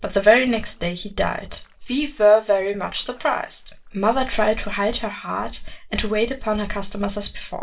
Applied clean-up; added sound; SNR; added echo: neural separator model SepFormer DNS4.